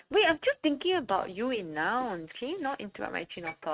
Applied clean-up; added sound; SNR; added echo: neural mask model RNNoise.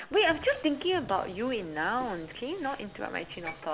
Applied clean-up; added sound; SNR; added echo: none; Subway, metro, underground + Dishes, pots, and pans; 18 dB; none.